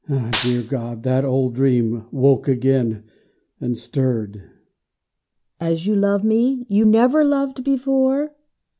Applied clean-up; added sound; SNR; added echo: none; Gunshot, gunfire; 11 dB; none.